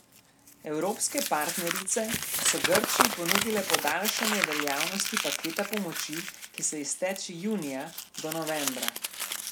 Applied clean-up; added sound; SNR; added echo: none; Crumpling, crinkling; 0 dB; none.